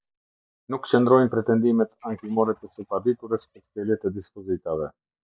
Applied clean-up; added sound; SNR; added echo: neural mask model DeepFilterNet 3.